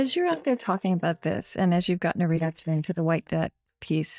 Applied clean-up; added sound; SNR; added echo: neural mask model DeepFilterNet 3.